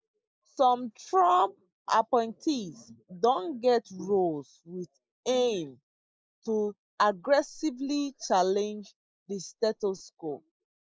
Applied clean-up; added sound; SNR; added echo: neural mask model Resemble Enhance denoiser.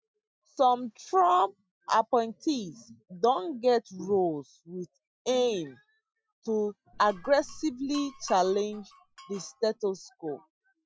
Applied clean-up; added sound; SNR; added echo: classical method Wiener filter.